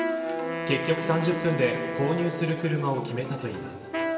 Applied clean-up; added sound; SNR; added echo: none; Wind instrument, woodwind instrument; 5 dB; reverberation time 2.3 s.